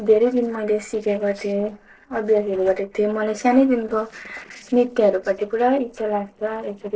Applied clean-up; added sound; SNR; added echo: neural separator model SepFormer DNS4.